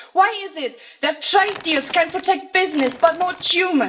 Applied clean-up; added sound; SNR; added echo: none; Crackle / Crushing / Wood; 15 dB; reverberation time 0.4 s.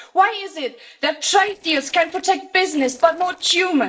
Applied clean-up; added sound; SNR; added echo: neural separator model SepFormer DNS4.